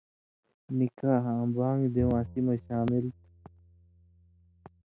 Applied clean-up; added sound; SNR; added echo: neural mask model RNNoise.